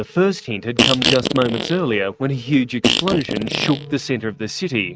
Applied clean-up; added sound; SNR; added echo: neural mask model RNNoise.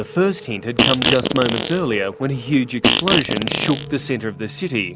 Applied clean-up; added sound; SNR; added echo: none; Fart; -2 dB; none.